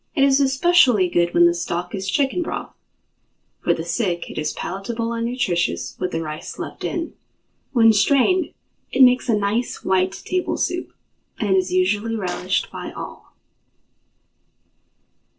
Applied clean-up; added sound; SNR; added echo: neural separator model SepFormer DNS4.